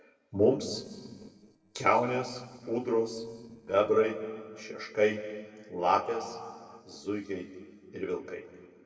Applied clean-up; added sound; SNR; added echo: neural separator model SepFormer DNS4.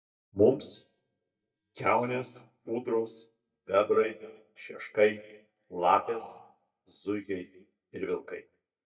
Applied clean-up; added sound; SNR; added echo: neural mask model DeepFilterNet 3.